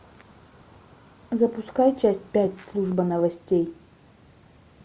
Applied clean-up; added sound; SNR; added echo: none; none; none; none.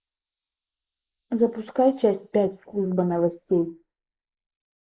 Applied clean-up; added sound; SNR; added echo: neural mask model Resemble Enhance denoiser.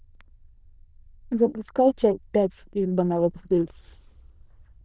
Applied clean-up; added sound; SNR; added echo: neural diffusion model UNIVERSE++.